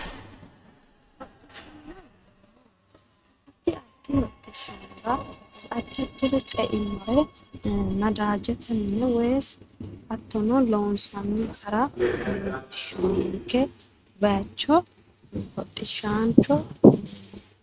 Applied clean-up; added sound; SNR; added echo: neural mask model RNNoise.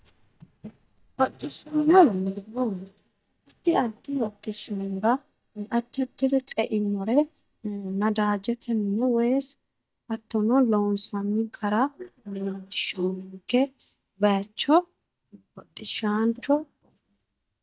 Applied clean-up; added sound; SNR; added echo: neural mask model DeepFilterNet 3.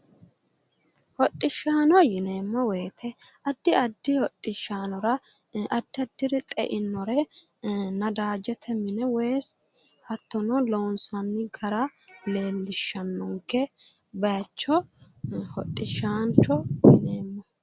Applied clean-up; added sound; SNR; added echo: none; none; none; none.